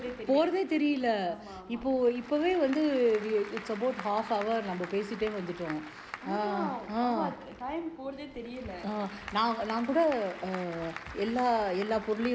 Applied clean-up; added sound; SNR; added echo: none; Applause / Crowd; 16 dB; none.